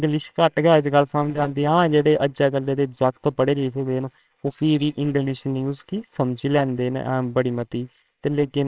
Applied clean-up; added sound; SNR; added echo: neural separator model SepFormer WHAMR!.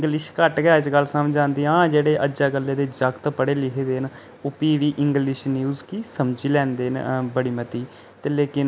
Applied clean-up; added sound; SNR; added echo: none; none; none; none.